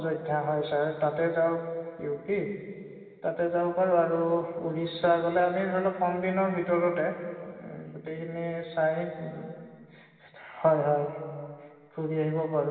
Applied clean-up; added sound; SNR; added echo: none; none; none; reverberation time 2.5 s.